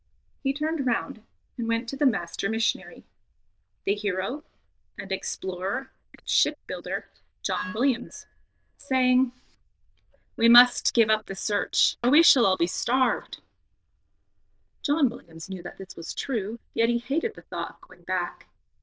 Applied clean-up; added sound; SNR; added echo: neural diffusion model UNIVERSE++.